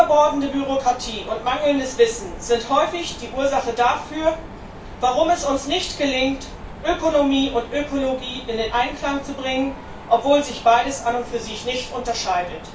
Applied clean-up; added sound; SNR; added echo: none; Mechanisms; 15 dB; reverberation time 0.4 s.